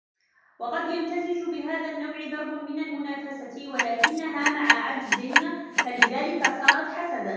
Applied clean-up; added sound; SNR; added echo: none; Clock; -4 dB; reverberation time 1.3 s.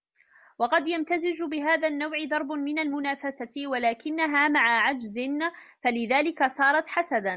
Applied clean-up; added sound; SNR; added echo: none; none; none; none.